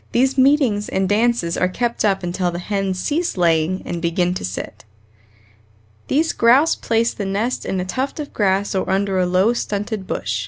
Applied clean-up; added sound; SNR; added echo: none; none; none; none.